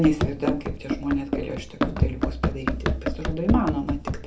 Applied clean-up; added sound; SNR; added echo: none; Run; -1 dB; reverberation time 0.3 s.